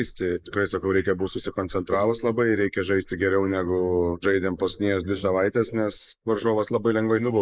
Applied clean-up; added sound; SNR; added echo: neural mask model Resemble Enhance denoiser.